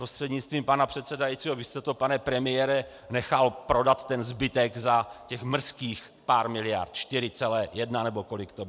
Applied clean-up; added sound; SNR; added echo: none; none; none; none.